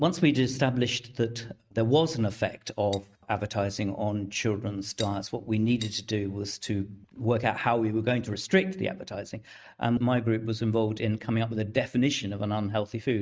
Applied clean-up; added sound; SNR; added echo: neural mask model RNNoise.